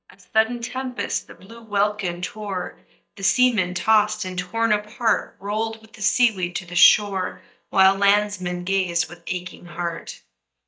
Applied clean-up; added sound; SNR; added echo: neural mask model DeepFilterNet 3.